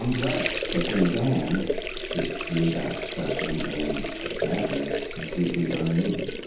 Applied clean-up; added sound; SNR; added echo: none; Sink (filling or washing) / Water; 3 dB; reverberation time 0.8 s.